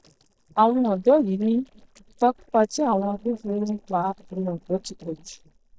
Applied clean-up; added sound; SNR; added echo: neural mask model DeepFilterNet 3.